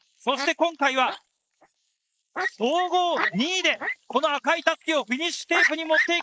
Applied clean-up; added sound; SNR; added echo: neural mask model Resemble Enhance denoiser.